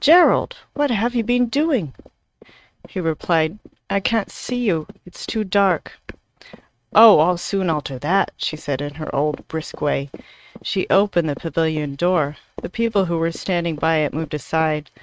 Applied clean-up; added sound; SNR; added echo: neural mask model RNNoise.